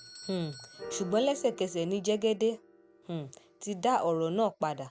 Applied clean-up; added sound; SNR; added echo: none; Bell / Doorbell + Piano; 18 dB; none.